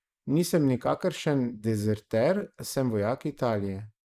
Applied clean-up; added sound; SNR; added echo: neural mask model Resemble Enhance denoiser.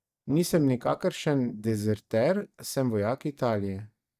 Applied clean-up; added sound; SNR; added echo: neural mask model DeepFilterNet 3.